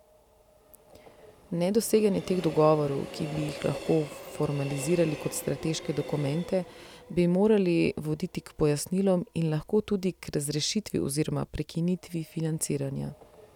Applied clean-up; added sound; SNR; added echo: none; Train; 16 dB; none.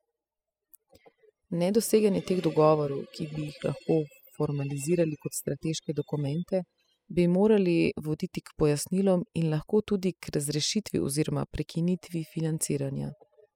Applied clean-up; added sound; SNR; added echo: classical method spectral subtraction.